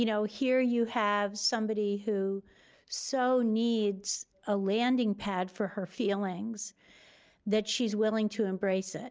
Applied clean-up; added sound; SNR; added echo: none; none; none; none.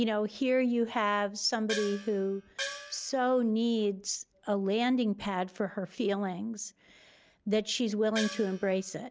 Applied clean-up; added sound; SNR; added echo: none; Gong; 10 dB; none.